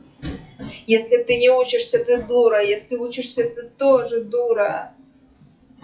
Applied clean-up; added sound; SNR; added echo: classical method WPE with log-MMSE.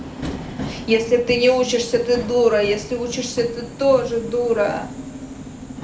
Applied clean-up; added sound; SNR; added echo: none; Subway, metro, underground; 12 dB; reverberation time 0.4 s.